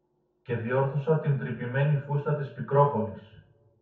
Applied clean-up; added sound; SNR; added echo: none; none; none; reverberation time 0.5 s.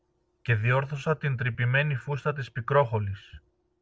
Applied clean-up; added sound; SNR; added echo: none; none; none; none.